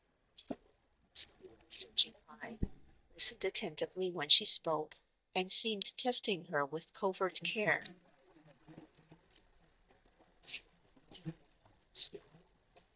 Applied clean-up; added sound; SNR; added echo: neural mask model DeepFilterNet 3.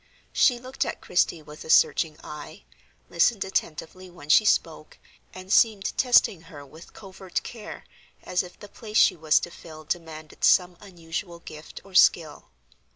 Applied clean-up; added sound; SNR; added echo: none; none; none; none.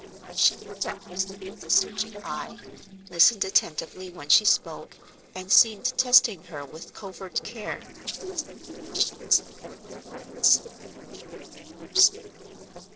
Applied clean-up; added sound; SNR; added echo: neural separator model SepFormer DNS4.